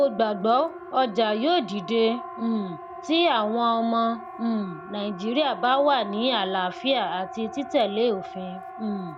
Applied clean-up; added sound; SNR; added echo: none; Siren; 13 dB; none.